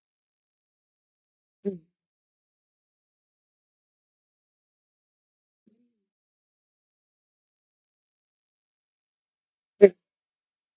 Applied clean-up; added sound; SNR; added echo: neural mask model DeepFilterNet 3.